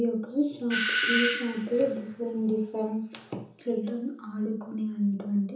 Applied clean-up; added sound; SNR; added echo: none; Doorbell; 0 dB; reverberation time 1.2 s.